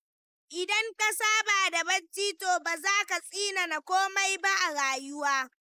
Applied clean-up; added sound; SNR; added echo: neural mask model Resemble Enhance denoiser.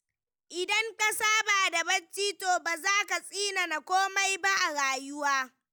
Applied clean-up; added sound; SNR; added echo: none; none; none; none.